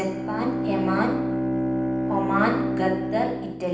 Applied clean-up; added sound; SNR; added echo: none; Bowed string instrument; -1 dB; reverberation time 0.9 s.